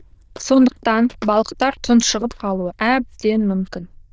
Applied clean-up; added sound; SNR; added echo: neural diffusion model UNIVERSE++.